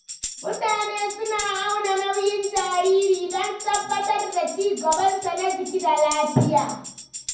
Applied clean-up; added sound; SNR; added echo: none; Tambourine; 12 dB; reverberation time 0.9 s.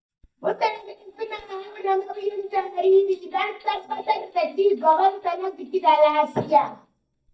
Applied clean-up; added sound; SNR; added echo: neural mask model DeepFilterNet 3.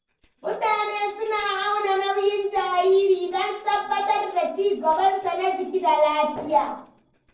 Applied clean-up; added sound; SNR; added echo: neural separator model SepFormer DNS4.